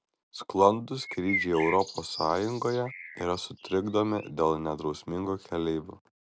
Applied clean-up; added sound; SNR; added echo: none; Bird; 10 dB; none.